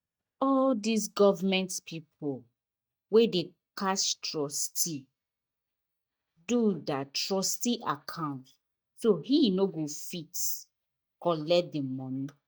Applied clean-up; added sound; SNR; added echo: neural mask model DeepFilterNet 3.